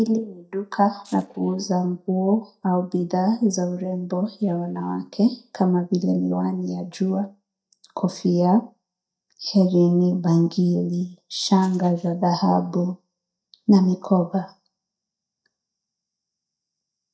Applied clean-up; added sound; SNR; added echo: neural mask model DeepFilterNet 3.